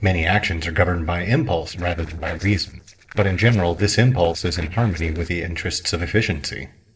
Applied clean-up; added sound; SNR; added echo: neural separator model SepFormer DNS4.